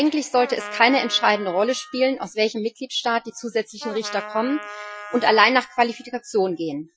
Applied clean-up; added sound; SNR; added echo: classical method Wiener filter.